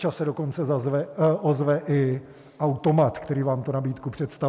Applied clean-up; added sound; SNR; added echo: none; none; none; none.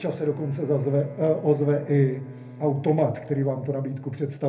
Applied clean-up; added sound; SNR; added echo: none; Bowed string instrument; 19 dB; reverberation time 0.3 s.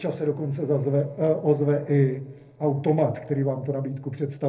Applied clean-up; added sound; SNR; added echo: neural separator model SepFormer DNS4.